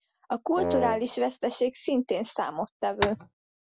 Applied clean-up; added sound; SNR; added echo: none; Wind instrument, woodwind instrument + Tap; 3 dB; none.